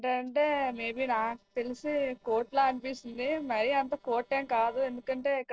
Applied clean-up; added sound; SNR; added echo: neural separator model SepFormer DNS4.